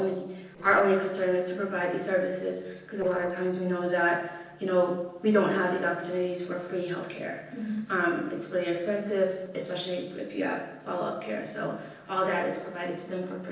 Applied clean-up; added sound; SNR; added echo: neural separator model SepFormer DNS4.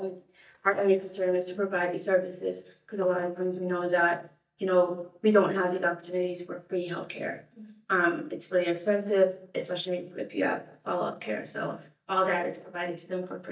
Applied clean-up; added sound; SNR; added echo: neural mask model DeepFilterNet 3.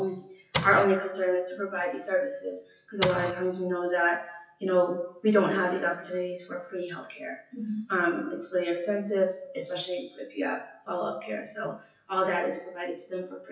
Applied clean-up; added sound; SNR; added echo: classical method WPE with log-MMSE.